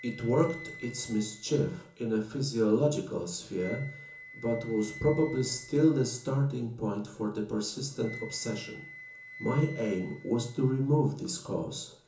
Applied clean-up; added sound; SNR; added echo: none; Wind instrument, woodwind instrument; 19 dB; reverberation time 0.7 s.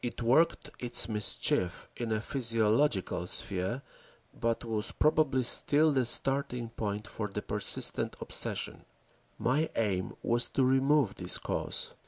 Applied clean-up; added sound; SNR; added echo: none; none; none; none.